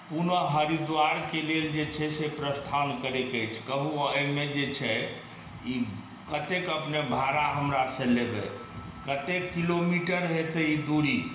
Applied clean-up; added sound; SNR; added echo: none; none; none; reverberation time 1.1 s.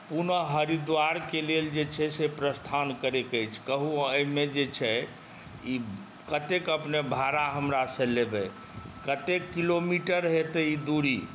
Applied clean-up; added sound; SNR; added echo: none; none; none; none.